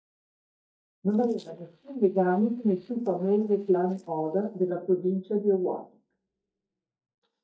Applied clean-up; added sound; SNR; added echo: neural mask model DeepFilterNet 3.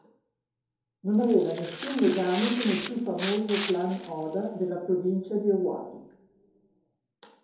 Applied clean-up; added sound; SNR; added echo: none; Tearing; 7 dB; reverberation time 2.6 s.